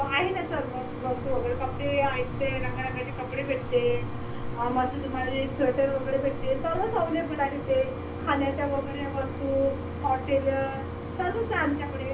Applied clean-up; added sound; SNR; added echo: none; Mechanisms; 5 dB; reverberation time 0.3 s.